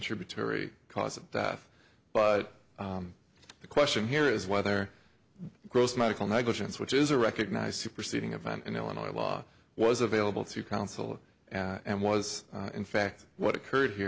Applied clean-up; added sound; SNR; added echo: none; none; none; none.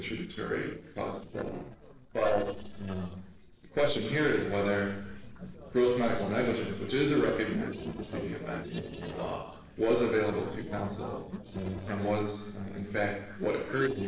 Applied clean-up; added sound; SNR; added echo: neural separator model SepFormer DNS4.